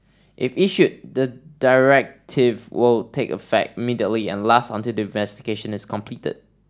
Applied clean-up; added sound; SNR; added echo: none; none; none; none.